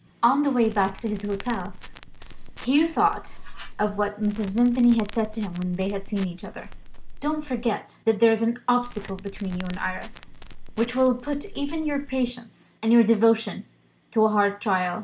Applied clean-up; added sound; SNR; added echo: none; Crackle; 12 dB; none.